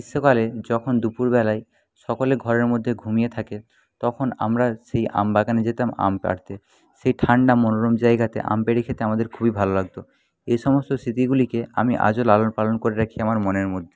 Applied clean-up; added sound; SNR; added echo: none; none; none; none.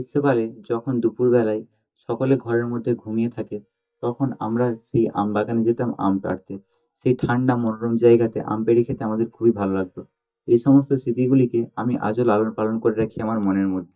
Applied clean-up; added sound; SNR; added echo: neural mask model DeepFilterNet 3.